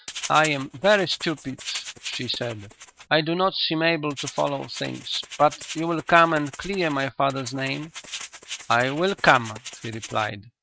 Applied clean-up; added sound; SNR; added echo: neural mask model RNNoise.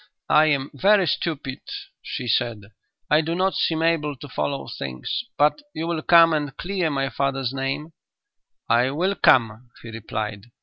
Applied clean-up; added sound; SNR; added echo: none; none; none; none.